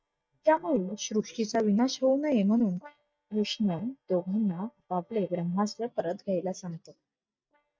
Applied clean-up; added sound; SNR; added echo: neural mask model DeepFilterNet 3.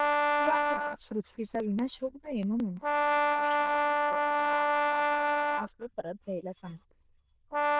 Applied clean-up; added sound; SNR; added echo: neural diffusion model UNIVERSE++.